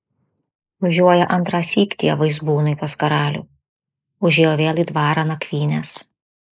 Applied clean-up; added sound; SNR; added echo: neural mask model Resemble Enhance denoiser.